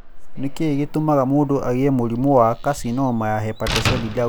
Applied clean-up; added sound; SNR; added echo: none; Slam; 10 dB; none.